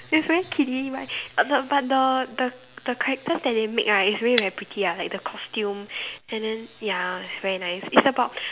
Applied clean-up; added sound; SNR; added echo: none; Shatter; 14 dB; none.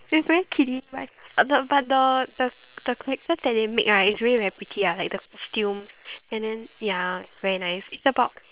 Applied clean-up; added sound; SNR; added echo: neural separator model SepFormer WHAM!.